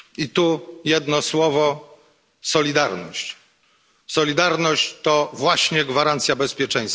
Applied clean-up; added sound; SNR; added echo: none; none; none; none.